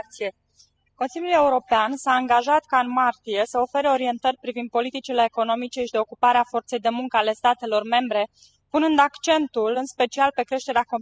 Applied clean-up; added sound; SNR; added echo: classical method spectral subtraction.